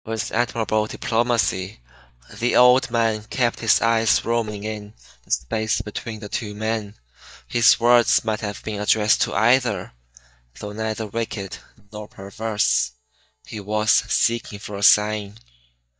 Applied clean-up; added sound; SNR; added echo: neural mask model DeepFilterNet 3.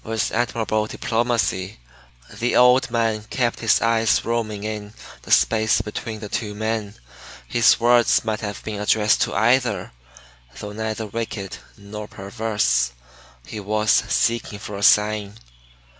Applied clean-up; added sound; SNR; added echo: none; none; none; none.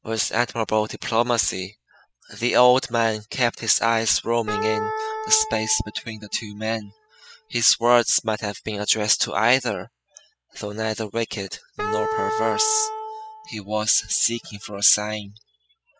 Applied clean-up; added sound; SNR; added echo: classical method spectral subtraction.